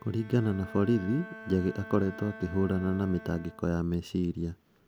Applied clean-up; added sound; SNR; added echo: none; Bowed string instrument; 17 dB; none.